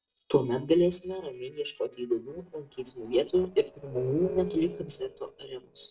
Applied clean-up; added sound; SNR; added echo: neural separator model SepFormer DNS4.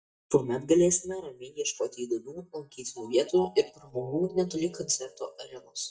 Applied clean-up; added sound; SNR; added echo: neural mask model DeepFilterNet 3.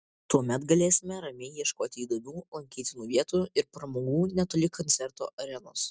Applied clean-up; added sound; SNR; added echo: none; none; none; none.